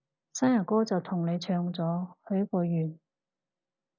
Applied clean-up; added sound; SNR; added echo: none; none; none; none.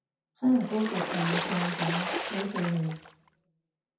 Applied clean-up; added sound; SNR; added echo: none; Water / Splash, splatter; 3 dB; reverberation time 0.5 s.